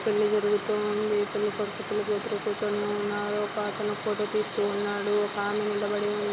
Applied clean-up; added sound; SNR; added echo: none; Sink (filling or washing) / Water tap, faucet; 13 dB; none.